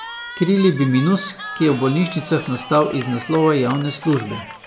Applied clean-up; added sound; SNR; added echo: none; Cheering; 14 dB; none.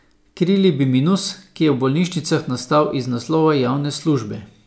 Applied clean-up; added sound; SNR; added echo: none; none; none; none.